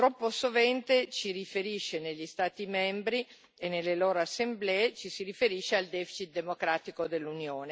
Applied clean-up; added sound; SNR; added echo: none; none; none; none.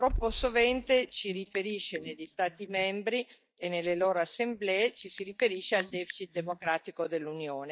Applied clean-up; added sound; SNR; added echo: neural mask model DeepFilterNet 3.